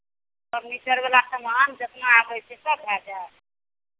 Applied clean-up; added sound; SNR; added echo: none; none; none; none.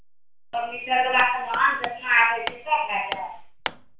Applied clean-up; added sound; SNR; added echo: none; Hammer; 12 dB; reverberation time 0.4 s.